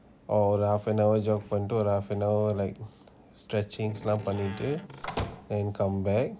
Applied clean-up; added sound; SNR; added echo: none; Slam; 11 dB; none.